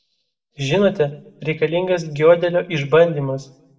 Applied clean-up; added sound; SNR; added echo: none; none; none; reverberation time 0.5 s.